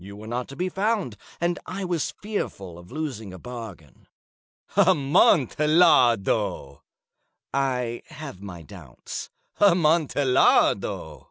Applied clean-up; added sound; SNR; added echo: none; none; none; none.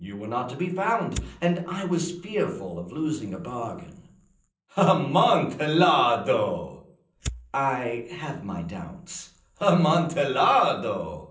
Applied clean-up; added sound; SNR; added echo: none; Fire; 18 dB; reverberation time 0.6 s.